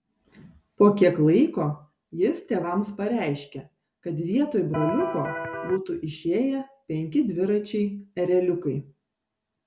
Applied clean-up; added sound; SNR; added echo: none; Electric guitar; 5 dB; none.